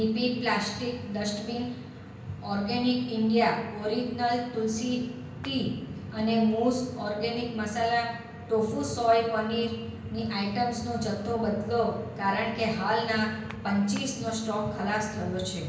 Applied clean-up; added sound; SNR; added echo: none; Clapping; 19 dB; reverberation time 0.5 s.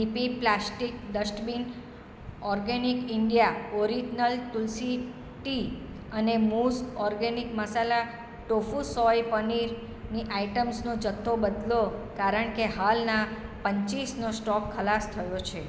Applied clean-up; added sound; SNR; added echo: none; none; none; none.